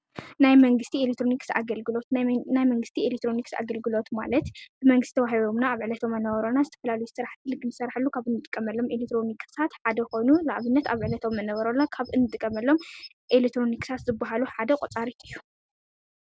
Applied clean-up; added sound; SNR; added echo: none; none; none; none.